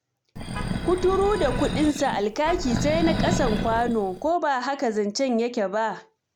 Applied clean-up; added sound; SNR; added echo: none; Animal + Vehicle horn, car horn, honking; 4 dB; none.